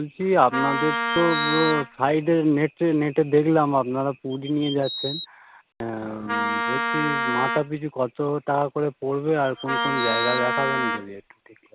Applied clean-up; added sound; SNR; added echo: none; Wind instrument, woodwind instrument + Bird vocalization, bird call, bird song; 2 dB; none.